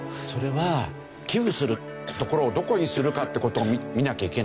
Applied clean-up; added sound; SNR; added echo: none; Cough; 13 dB; none.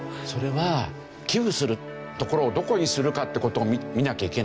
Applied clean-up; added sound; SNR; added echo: none; none; none; none.